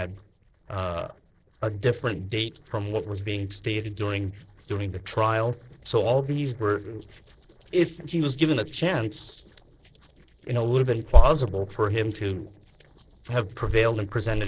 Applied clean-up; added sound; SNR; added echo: neural separator model SepFormer DNS4.